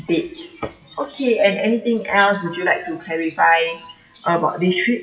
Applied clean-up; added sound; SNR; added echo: classical method WPE with log-MMSE.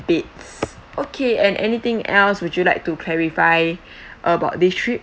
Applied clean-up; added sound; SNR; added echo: none; none; none; none.